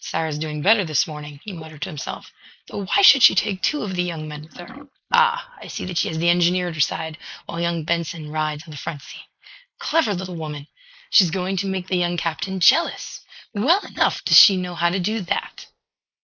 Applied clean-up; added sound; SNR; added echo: neural mask model Resemble Enhance denoiser.